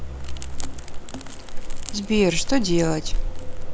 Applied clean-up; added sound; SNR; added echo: none; Crackle; -2 dB; none.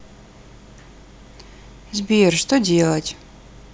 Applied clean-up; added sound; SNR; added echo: none; none; none; none.